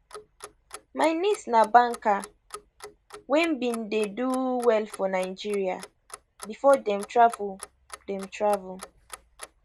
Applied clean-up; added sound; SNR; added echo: none; Clock; 19 dB; none.